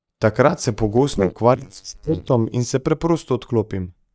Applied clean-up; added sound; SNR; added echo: neural mask model DeepFilterNet 3.